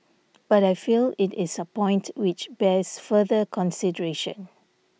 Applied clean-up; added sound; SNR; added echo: none; none; none; none.